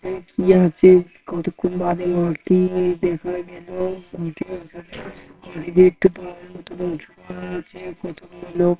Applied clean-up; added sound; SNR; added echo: neural separator model SepFormer WHAMR!.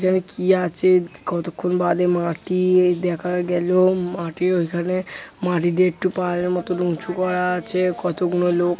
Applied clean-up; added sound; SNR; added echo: none; none; none; none.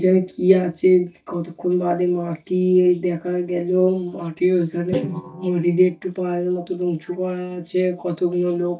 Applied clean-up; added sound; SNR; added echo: neural mask model DeepFilterNet 3.